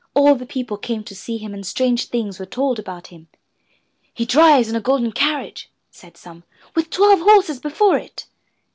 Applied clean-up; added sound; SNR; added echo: none; none; none; none.